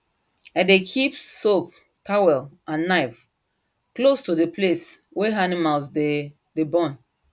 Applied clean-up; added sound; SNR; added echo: none; none; none; none.